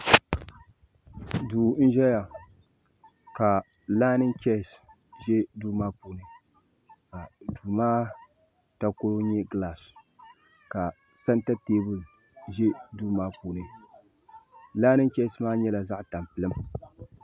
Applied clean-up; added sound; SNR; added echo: none; none; none; none.